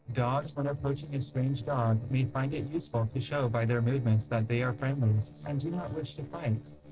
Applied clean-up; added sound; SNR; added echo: neural separator model SepFormer DNS4.